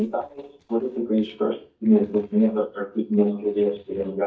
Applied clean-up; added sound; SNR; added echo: neural mask model DeepFilterNet 3.